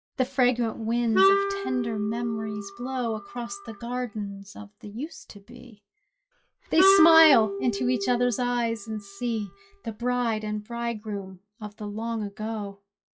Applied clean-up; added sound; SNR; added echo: classical method log-MMSE.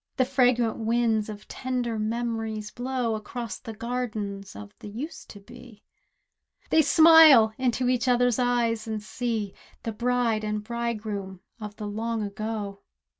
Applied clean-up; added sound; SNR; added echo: none; none; none; none.